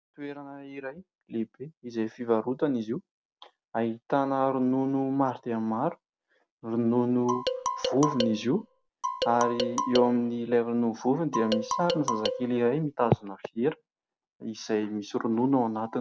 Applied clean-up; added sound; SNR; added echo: none; Marimba, xylophone; 3 dB; none.